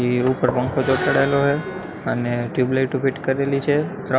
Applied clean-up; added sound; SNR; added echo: none; Screech + Gunshot, gunfire; 10 dB; none.